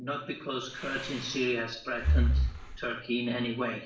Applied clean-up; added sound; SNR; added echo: none; Breathing; -3 dB; reverberation time 0.5 s.